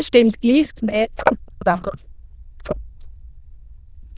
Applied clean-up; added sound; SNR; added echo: neural diffusion model UNIVERSE++.